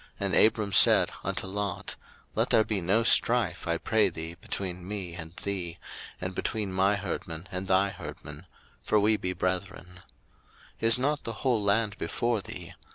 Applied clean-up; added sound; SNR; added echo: none; none; none; none.